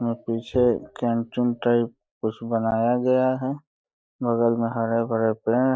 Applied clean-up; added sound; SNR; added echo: neural mask model DeepFilterNet 3.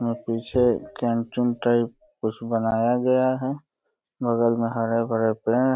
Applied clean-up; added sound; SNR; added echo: none; Bowed string instrument; 18 dB; none.